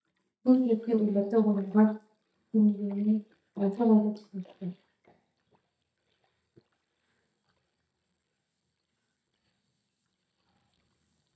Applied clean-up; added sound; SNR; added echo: neural mask model DeepFilterNet 3.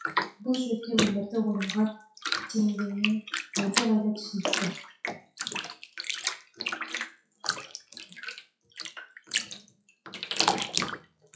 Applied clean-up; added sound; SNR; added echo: classical method WPE with log-MMSE.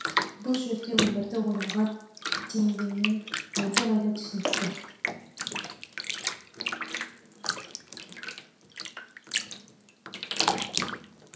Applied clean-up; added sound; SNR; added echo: none; Bathtub (filling or washing); 1 dB; reverberation time 0.7 s.